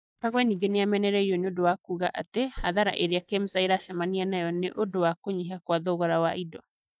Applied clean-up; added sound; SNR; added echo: neural mask model DeepFilterNet 3.